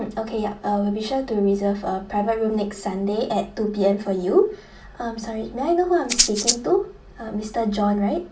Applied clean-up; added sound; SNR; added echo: none; Rattle (instrument); -1 dB; reverberation time 0.3 s.